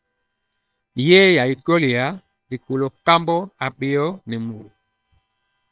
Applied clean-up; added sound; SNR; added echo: neural separator model SepFormer WHAM!.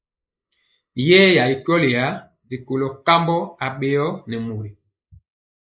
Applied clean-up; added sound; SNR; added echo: neural mask model Resemble Enhance denoiser.